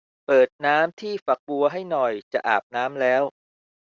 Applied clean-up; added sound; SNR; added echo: none; none; none; none.